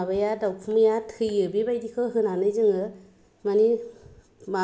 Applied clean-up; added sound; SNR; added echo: none; none; none; none.